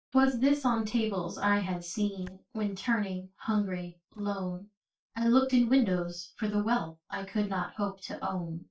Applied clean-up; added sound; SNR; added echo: neural mask model DeepFilterNet 3.